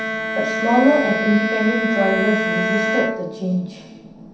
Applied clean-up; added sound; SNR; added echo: none; Bowed string instrument; 2 dB; reverberation time 0.7 s.